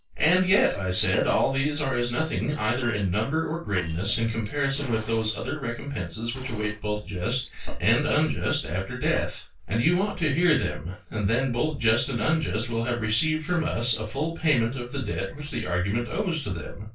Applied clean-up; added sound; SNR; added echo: neural separator model SepFormer DNS4.